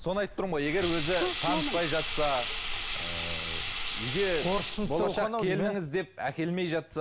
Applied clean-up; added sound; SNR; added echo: none; Sink (filling or washing); 5 dB; none.